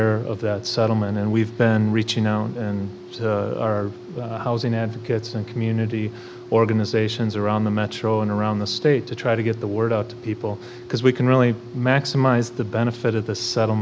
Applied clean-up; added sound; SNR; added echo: none; none; none; none.